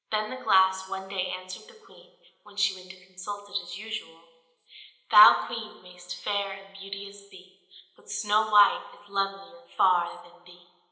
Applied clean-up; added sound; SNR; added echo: none; none; none; reverberation time 0.9 s.